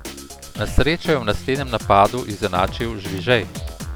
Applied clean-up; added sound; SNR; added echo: none; Drum kit; 11 dB; none.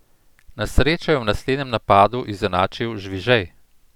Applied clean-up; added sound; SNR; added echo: none; none; none; none.